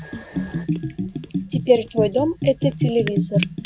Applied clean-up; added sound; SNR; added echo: none; Bathtub (filling or washing) / Gurgling; 2 dB; none.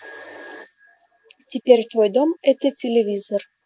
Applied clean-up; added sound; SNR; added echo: none; none; none; none.